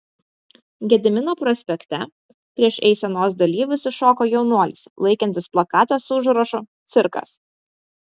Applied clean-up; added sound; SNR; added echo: none; none; none; none.